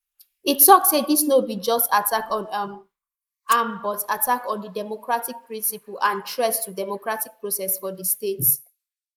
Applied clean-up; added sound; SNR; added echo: neural mask model Resemble Enhance denoiser.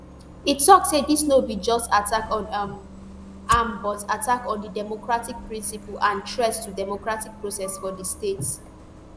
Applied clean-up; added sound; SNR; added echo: none; Bus + Fire; 17 dB; none.